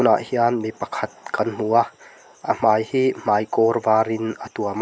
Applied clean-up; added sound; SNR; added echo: none; none; none; none.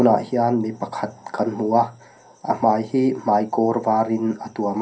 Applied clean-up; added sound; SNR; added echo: none; none; none; reverberation time 0.3 s.